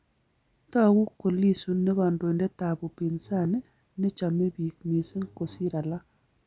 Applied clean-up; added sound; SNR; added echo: none; none; none; none.